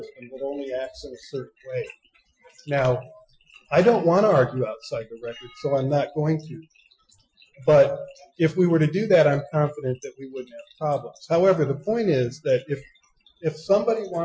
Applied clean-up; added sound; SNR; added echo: classical method Wiener filter.